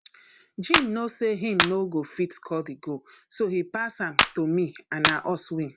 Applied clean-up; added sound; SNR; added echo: none; Clapping; 0 dB; none.